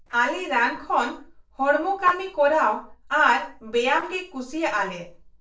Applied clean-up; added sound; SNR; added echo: neural separator model SepFormer DNS4.